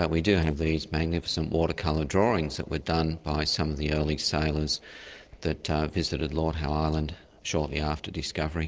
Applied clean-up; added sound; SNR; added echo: neural separator model SepFormer DNS4.